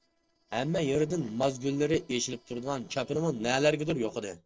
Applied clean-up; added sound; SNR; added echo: neural separator model SepFormer DNS4.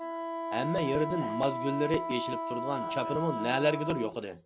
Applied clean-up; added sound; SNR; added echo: none; Wind instrument, woodwind instrument; 4 dB; none.